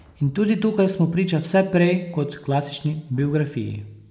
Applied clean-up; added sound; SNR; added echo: none; none; none; none.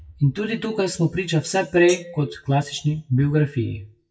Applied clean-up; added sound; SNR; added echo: classical method WPE with log-MMSE.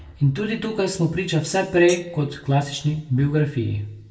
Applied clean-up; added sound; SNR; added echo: none; Hi-hat; 14 dB; reverberation time 0.2 s.